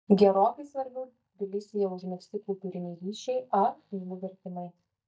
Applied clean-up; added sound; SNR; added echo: neural mask model DeepFilterNet 3.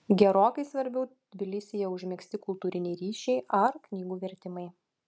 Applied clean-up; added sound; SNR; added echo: none; none; none; none.